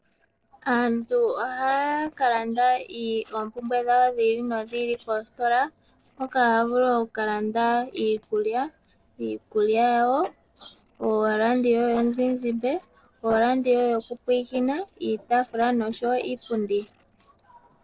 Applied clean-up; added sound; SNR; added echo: neural separator model SepFormer DNS4.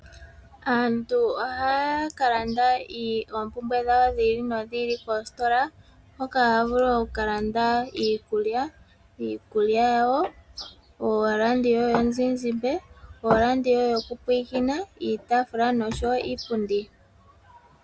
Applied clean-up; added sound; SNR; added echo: none; none; none; none.